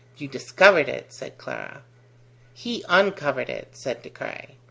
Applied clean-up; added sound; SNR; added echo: none; none; none; none.